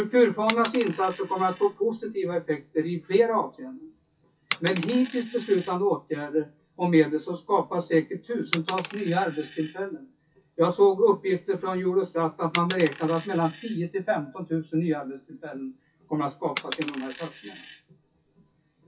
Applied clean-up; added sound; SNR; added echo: classical method WPE with log-MMSE.